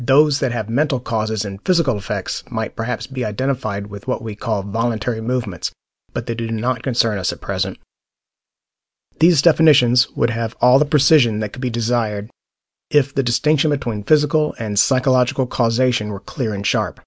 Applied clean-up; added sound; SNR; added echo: none; none; none; none.